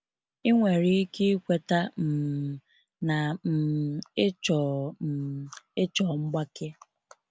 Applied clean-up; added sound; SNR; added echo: none; none; none; none.